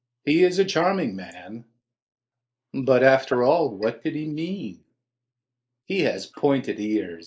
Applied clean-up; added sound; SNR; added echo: neural mask model Resemble Enhance denoiser.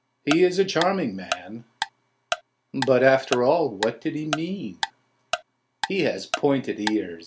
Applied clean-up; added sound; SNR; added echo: none; Tick-tock; 9 dB; none.